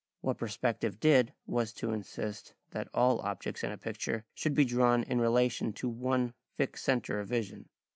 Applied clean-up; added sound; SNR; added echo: none; none; none; none.